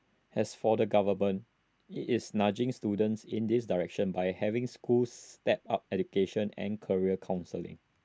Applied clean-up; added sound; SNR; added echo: none; none; none; none.